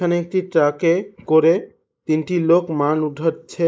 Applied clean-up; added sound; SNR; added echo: neural mask model Resemble Enhance denoiser.